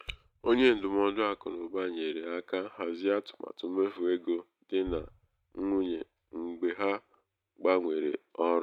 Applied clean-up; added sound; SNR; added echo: neural mask model RNNoise.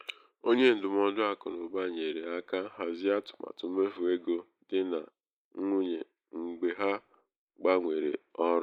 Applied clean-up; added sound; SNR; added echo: neural mask model Resemble Enhance denoiser.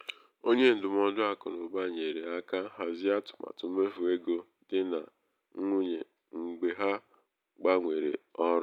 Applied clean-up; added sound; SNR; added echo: none; none; none; none.